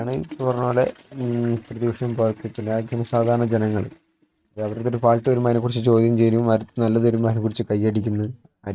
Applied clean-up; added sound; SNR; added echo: neural mask model RNNoise.